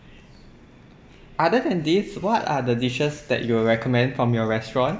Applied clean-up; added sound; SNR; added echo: none; none; none; none.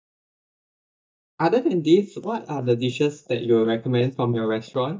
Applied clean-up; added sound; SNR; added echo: neural mask model DeepFilterNet 3.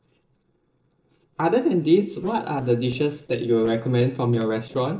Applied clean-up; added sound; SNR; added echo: neural separator model SepFormer DNS4.